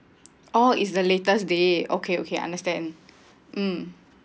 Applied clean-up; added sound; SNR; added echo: none; none; none; none.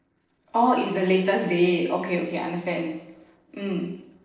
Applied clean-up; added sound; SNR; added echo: neural separator model SepFormer DNS4.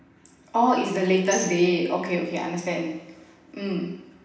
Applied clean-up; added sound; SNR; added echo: none; Tambourine; 13 dB; reverberation time 0.9 s.